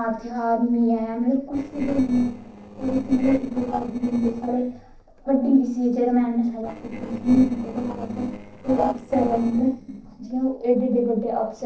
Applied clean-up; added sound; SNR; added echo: neural separator model SepFormer DNS4.